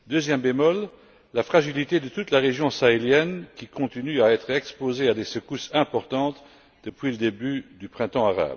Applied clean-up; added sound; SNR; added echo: none; none; none; none.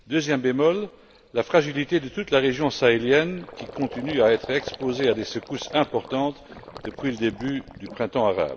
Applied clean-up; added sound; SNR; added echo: none; Gurgling; 18 dB; none.